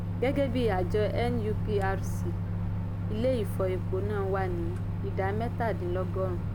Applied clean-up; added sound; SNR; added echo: none; Microwave oven; -1 dB; none.